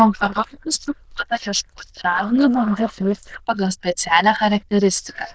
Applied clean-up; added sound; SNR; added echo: neural diffusion model UNIVERSE++.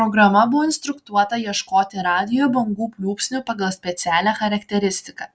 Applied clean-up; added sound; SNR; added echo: none; none; none; none.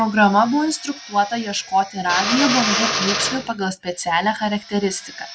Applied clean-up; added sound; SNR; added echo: none; Drill; 6 dB; none.